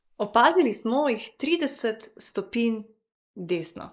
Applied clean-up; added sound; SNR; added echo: neural mask model Resemble Enhance denoiser.